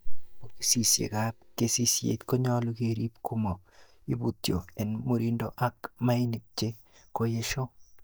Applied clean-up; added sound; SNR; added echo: neural mask model DeepFilterNet 3.